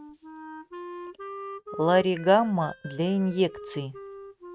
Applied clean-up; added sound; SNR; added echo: neural mask model RNNoise.